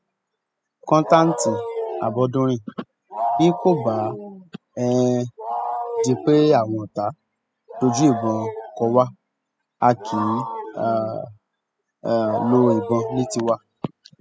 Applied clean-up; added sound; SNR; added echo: classical method spectral subtraction.